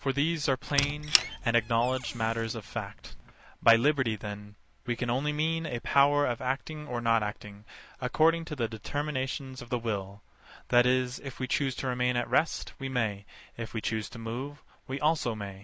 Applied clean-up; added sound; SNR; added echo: none; Squeak; 5 dB; none.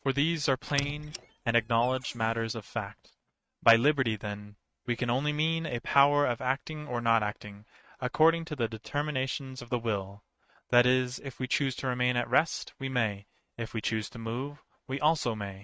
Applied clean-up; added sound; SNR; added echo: neural mask model RNNoise.